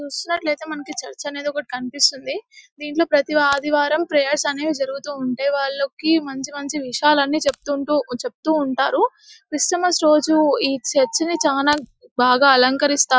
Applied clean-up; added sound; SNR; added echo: classical method Wiener filter.